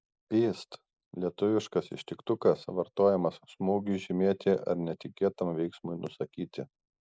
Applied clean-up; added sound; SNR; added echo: neural mask model Resemble Enhance denoiser.